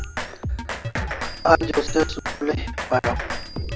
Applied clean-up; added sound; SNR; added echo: none; Drum kit; 3 dB; none.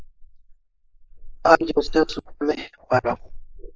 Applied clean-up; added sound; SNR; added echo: neural mask model Resemble Enhance denoiser.